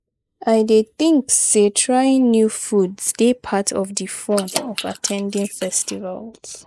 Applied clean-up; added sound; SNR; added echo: neural mask model Resemble Enhance denoiser.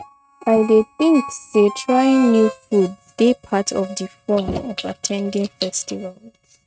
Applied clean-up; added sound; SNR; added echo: neural mask model RNNoise.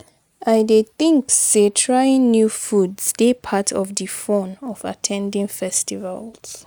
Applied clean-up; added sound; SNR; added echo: none; none; none; none.